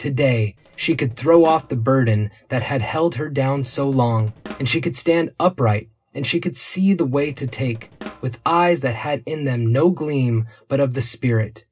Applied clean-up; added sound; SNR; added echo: neural separator model SepFormer DNS4.